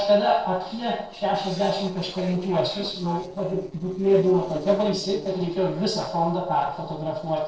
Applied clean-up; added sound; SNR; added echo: neural separator model SepFormer DNS4.